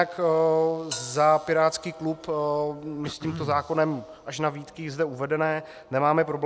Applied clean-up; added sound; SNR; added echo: none; Bell + Cough; 16 dB; none.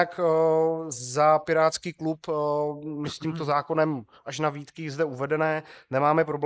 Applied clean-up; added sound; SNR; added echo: neural mask model Resemble Enhance denoiser.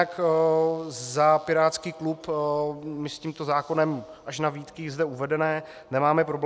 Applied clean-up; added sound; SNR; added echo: none; none; none; none.